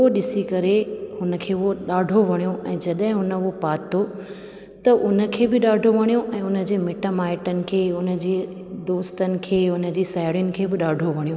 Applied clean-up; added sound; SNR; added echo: none; none; none; none.